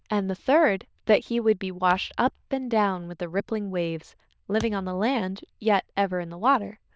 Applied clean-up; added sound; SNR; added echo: neural diffusion model UNIVERSE++.